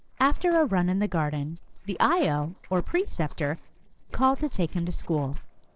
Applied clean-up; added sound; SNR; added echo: neural separator model SepFormer DNS4.